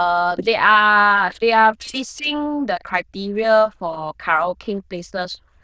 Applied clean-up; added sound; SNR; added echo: neural diffusion model UNIVERSE++.